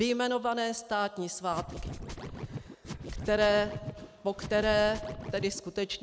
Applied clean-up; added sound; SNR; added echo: none; Scratching (performance technique); 9 dB; none.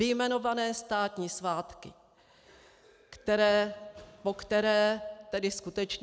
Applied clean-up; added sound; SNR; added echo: none; none; none; none.